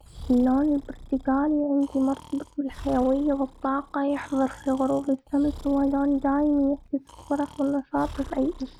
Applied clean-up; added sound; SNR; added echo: none; Breathing; 18 dB; none.